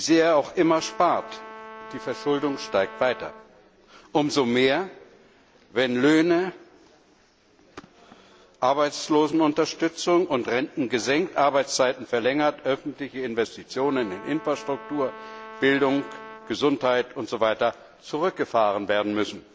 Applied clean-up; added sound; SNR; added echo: none; Brass instrument; 17 dB; none.